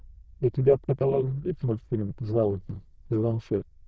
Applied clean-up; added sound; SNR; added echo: neural diffusion model UNIVERSE++.